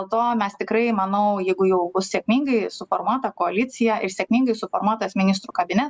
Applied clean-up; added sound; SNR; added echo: none; none; none; none.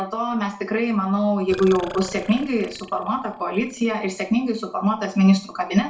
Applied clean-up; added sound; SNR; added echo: none; Burping, eructation; 17 dB; reverberation time 0.4 s.